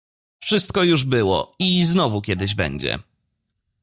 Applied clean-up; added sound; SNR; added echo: neural mask model DeepFilterNet 3.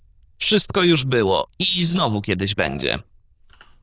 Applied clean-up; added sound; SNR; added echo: neural diffusion model UNIVERSE++.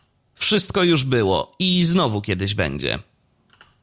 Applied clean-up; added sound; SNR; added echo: none; none; none; none.